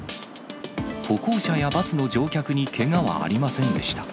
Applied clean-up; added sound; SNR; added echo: none; none; none; none.